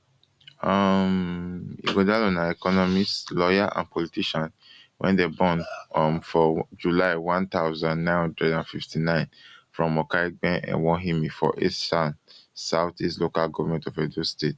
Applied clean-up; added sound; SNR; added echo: none; none; none; none.